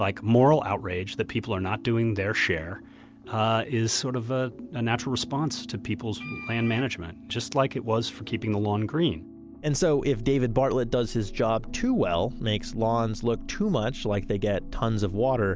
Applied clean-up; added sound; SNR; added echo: none; Wind instrument, woodwind instrument; 16 dB; none.